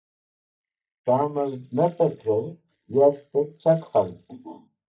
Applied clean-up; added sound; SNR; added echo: neural mask model DeepFilterNet 3.